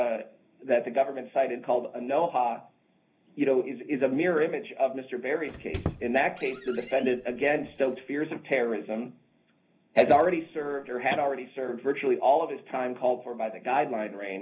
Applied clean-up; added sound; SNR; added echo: none; Squeak; 12 dB; reverberation time 0.5 s.